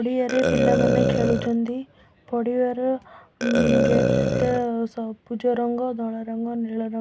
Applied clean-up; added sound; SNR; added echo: none; Burping, eructation; 0 dB; none.